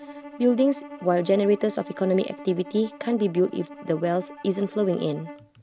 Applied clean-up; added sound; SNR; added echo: none; Bowed string instrument; 17 dB; none.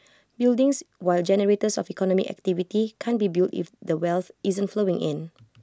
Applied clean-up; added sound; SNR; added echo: none; none; none; none.